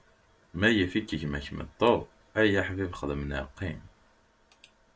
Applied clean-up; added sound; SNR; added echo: none; none; none; none.